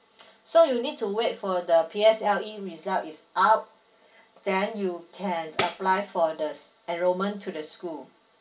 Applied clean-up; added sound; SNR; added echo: none; Tambourine; -1 dB; reverberation time 0.2 s.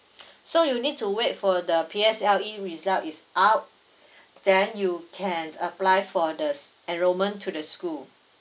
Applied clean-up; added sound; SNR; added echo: none; none; none; none.